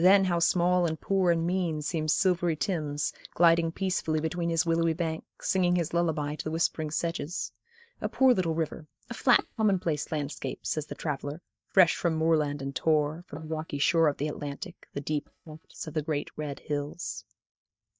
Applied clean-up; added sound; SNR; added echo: neural mask model DeepFilterNet 3.